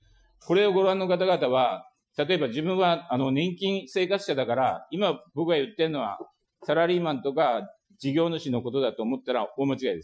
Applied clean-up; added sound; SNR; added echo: classical method Wiener filter.